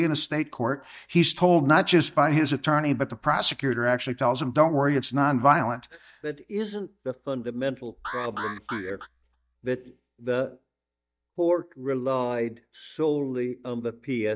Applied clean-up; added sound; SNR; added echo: neural mask model DeepFilterNet 3.